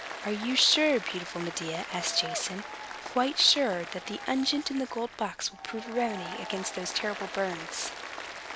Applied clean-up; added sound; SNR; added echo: none; Applause; 10 dB; none.